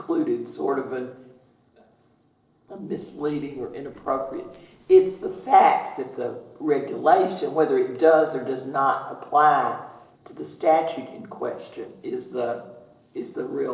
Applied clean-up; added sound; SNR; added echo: neural separator model SepFormer DNS4.